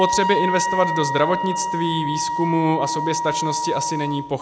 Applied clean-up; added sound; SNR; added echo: none; Wind instrument, woodwind instrument; 1 dB; none.